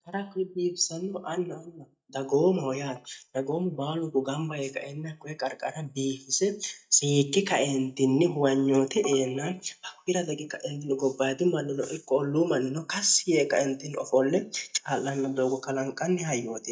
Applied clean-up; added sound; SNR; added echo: neural mask model DeepFilterNet 3.